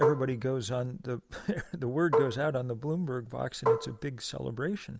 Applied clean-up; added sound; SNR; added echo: none; Marimba, xylophone; 1 dB; none.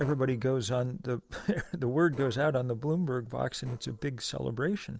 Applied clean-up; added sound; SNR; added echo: neural separator model SepFormer DNS4.